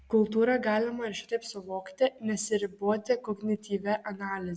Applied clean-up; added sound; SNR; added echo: none; none; none; none.